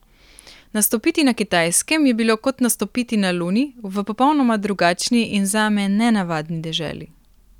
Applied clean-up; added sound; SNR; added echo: none; none; none; none.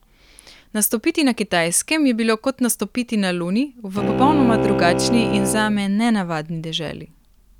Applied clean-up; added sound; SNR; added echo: none; Bowed string instrument; 2 dB; none.